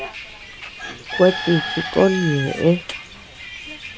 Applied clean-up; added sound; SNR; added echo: none; Bird / Chicken, rooster + Bus; 9 dB; none.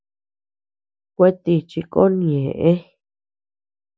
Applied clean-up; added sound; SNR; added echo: none; none; none; none.